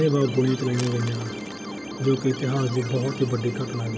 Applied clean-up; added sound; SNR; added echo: none; Keyboard (musical) + Crackle / Crushing / Wood; 15 dB; none.